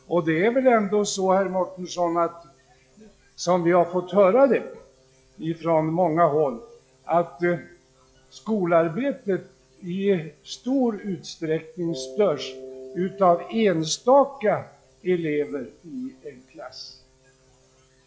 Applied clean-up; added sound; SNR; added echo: classical method log-MMSE.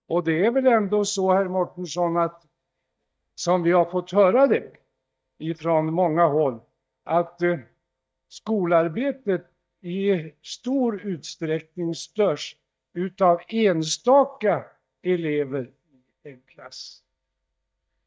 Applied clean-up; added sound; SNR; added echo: neural mask model DeepFilterNet 3.